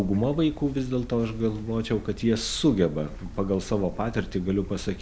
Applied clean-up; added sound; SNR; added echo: none; Stream / Bird; 13 dB; none.